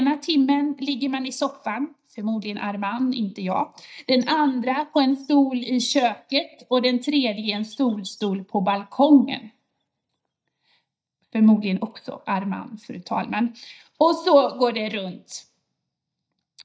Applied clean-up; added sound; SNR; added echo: neural mask model DeepFilterNet 3.